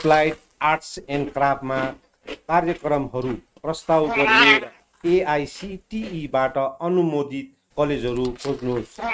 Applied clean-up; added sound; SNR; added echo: neural mask model RNNoise.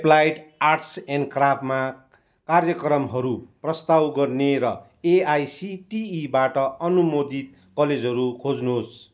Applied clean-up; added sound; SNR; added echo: none; none; none; none.